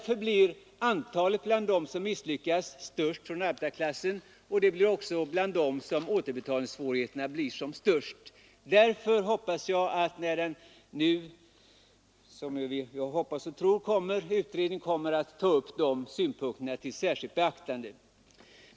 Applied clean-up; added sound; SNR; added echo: none; none; none; none.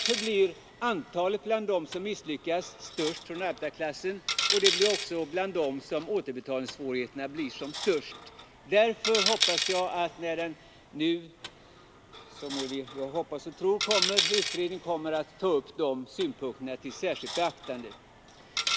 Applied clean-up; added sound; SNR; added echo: none; Coin (dropping); 4 dB; none.